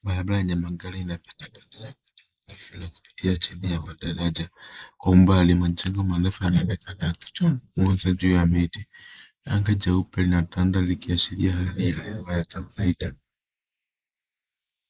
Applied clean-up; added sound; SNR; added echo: neural mask model Resemble Enhance denoiser.